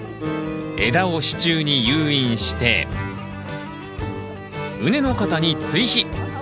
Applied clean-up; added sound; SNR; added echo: none; Acoustic guitar; 12 dB; none.